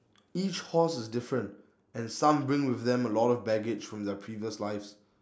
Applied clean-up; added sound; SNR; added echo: none; none; none; none.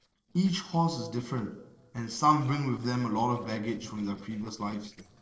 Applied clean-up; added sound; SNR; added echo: neural separator model SepFormer DNS4.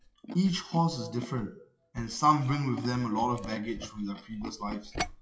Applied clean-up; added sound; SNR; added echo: classical method WPE with log-MMSE.